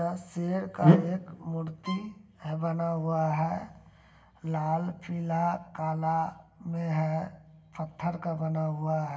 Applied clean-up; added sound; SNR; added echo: none; Bowed string instrument; 18 dB; reverberation time 0.8 s.